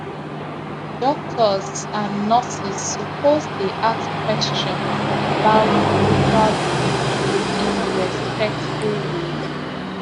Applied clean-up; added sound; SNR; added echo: none; Train; -2 dB; none.